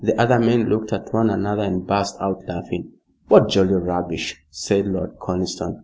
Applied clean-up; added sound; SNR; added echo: none; none; none; none.